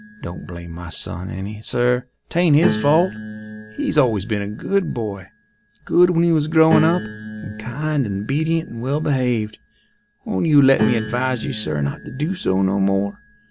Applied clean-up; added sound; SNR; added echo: none; Piano; 11 dB; none.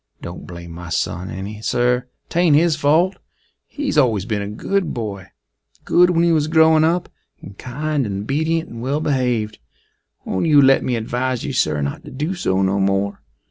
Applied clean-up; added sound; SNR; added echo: none; none; none; none.